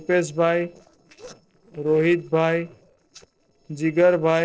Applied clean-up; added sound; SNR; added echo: neural separator model SepFormer DNS4.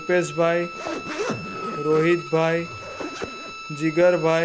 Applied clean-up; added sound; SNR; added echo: none; Zipper (clothing) + Bowed string instrument; 9 dB; none.